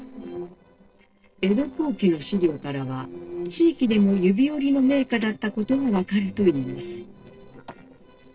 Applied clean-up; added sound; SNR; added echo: neural separator model SepFormer DNS4.